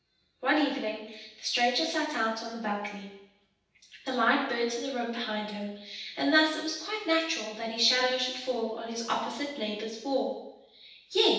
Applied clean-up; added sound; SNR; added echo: none; none; none; reverberation time 0.9 s.